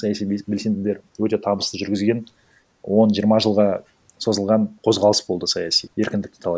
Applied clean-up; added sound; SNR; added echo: none; none; none; none.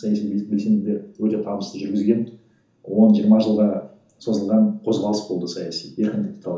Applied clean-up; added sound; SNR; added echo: none; none; none; reverberation time 0.9 s.